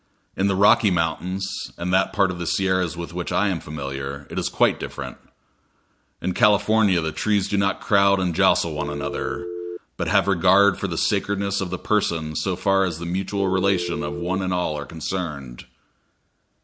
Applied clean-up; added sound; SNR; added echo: none; Telephone; 6 dB; none.